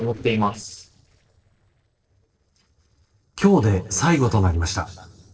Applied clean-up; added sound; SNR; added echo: neural separator model SepFormer DNS4.